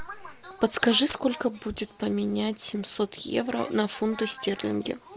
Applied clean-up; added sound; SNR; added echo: none; none; none; none.